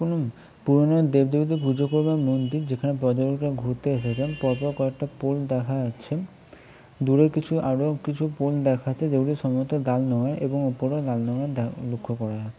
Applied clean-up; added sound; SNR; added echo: none; none; none; none.